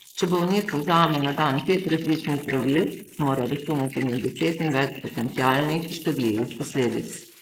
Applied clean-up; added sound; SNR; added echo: neural mask model Resemble Enhance denoiser.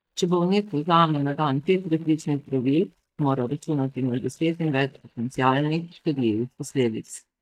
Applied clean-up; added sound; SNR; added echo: neural mask model DeepFilterNet 3.